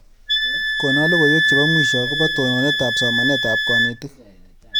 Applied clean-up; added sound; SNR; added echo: none; Wind instrument, woodwind instrument; -3 dB; none.